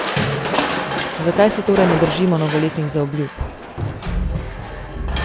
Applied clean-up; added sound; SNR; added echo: none; Crushing; 2 dB; none.